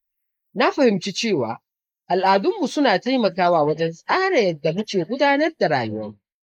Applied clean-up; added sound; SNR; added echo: neural mask model Resemble Enhance denoiser.